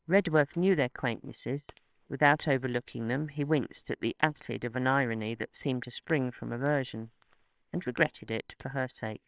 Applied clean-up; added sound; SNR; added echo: neural separator model SepFormer WHAMR!.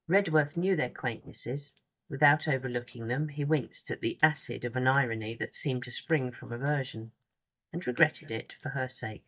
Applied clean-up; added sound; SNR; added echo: neural mask model DeepFilterNet 3.